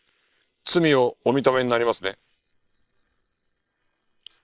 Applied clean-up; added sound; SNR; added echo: neural separator model SepFormer WHAM!.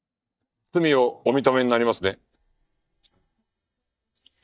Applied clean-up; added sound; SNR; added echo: neural mask model DeepFilterNet 3.